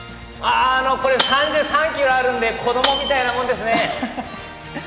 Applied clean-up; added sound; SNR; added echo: none; Tambourine; 7 dB; none.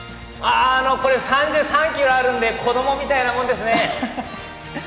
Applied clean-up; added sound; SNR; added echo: none; none; none; none.